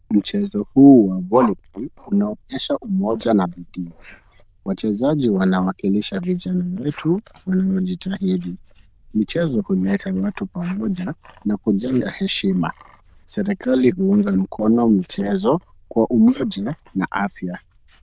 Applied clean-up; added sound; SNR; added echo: neural diffusion model UNIVERSE++.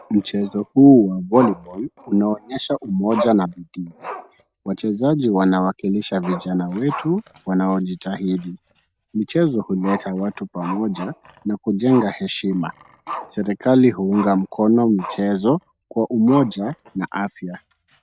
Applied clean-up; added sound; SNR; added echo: none; Growling; 16 dB; none.